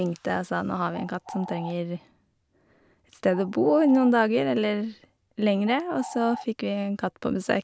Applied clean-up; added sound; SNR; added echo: none; Bird; 14 dB; none.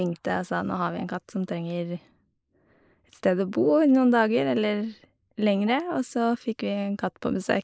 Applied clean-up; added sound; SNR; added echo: neural mask model Resemble Enhance denoiser.